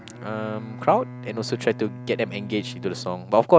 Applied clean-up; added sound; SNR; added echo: none; Bowed string instrument; 14 dB; none.